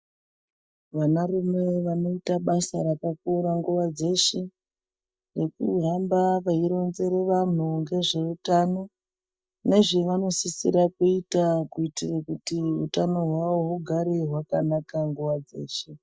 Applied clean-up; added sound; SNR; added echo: neural mask model DeepFilterNet 3.